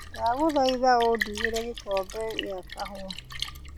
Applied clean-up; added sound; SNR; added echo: none; Splash, splatter; 9 dB; none.